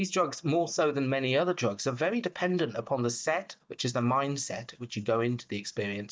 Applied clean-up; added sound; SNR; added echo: neural mask model DeepFilterNet 3.